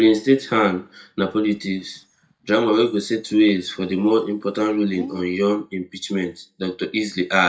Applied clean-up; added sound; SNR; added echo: neural mask model DeepFilterNet 3.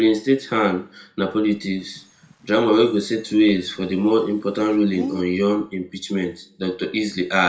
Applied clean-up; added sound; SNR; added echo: none; Bird; 17 dB; reverberation time 0.3 s.